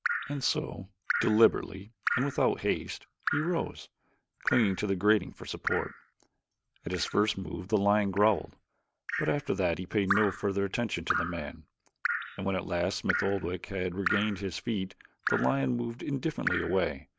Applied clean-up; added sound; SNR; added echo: none; Drip; 7 dB; none.